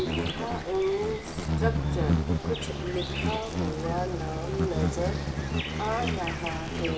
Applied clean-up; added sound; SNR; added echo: none; Insect; -3 dB; reverberation time 2.2 s.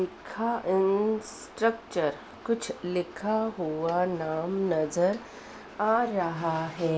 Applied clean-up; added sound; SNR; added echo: none; none; none; none.